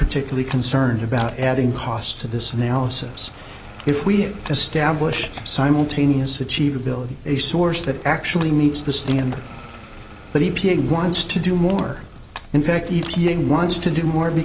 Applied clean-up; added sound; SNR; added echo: none; Crushing + Engine starting; 20 dB; none.